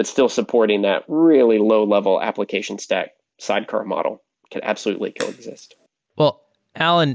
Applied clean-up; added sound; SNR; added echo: none; Crack; 19 dB; none.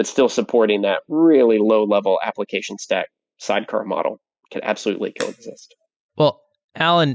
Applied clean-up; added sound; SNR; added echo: classical method spectral subtraction.